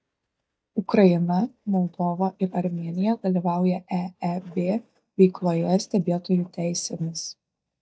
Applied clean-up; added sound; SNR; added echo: neural mask model DeepFilterNet 3.